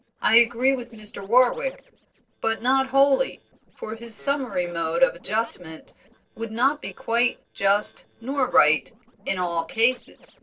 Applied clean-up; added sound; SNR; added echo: neural separator model SepFormer DNS4.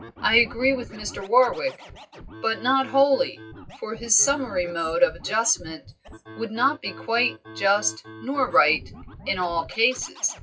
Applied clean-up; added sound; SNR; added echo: classical method WPE with log-MMSE.